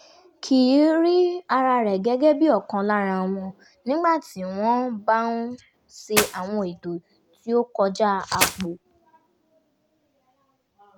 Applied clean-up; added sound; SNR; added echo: none; Clapping; 2 dB; none.